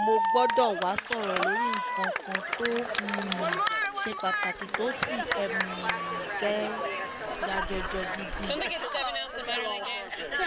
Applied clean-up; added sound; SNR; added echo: none; Cheering; -3 dB; none.